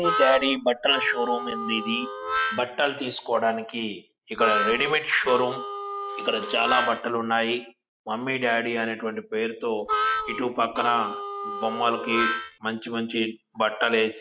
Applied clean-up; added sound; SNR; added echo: none; Harmonica; 3 dB; none.